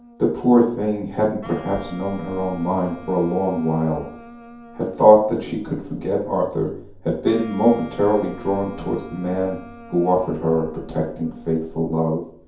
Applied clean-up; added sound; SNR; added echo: none; Wind instrument, woodwind instrument; 20 dB; reverberation time 0.6 s.